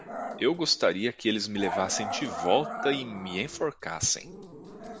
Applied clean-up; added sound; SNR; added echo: none; Growling; 9 dB; none.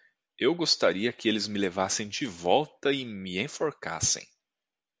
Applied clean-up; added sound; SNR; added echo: none; none; none; none.